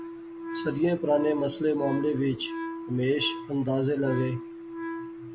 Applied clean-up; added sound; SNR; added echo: none; Wind instrument, woodwind instrument; 9 dB; none.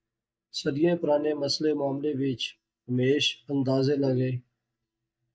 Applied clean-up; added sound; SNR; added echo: neural mask model DeepFilterNet 3.